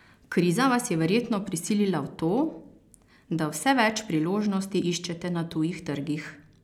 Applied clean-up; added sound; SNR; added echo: none; none; none; none.